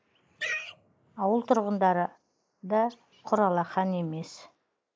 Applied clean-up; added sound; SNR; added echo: neural mask model Resemble Enhance denoiser.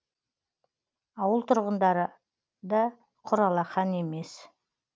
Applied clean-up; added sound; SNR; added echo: none; none; none; none.